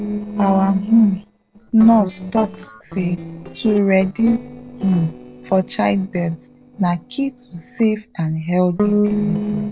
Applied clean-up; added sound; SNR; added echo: neural separator model SepFormer DNS4.